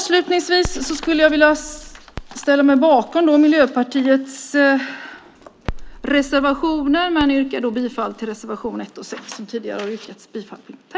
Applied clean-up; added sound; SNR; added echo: none; Crackle; 17 dB; none.